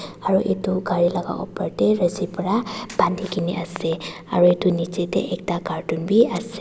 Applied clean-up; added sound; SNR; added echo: none; none; none; none.